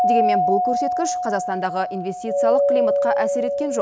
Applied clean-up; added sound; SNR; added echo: none; Doorbell; -5 dB; none.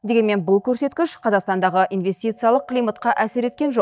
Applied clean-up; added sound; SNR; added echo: neural mask model DeepFilterNet 3.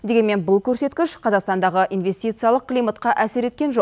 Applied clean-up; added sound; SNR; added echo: none; none; none; none.